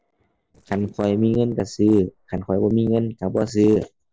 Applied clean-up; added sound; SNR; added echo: neural separator model SepFormer DNS4.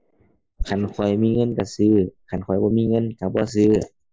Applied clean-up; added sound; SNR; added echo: neural mask model Resemble Enhance denoiser.